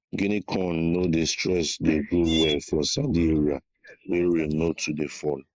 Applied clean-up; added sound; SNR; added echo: neural mask model Resemble Enhance denoiser.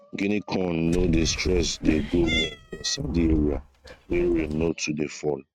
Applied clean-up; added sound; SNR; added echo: neural mask model RNNoise.